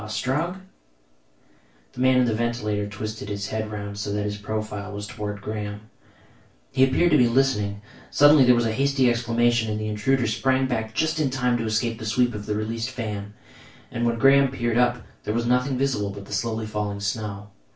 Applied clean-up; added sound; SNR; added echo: none; none; none; reverberation time 0.3 s.